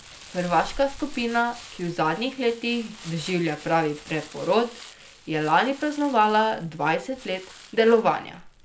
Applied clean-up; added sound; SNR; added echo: none; Crumpling, crinkling; 19 dB; none.